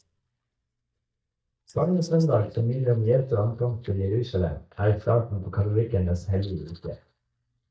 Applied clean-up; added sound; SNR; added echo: neural mask model DeepFilterNet 3.